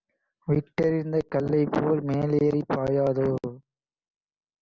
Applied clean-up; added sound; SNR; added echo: none; none; none; none.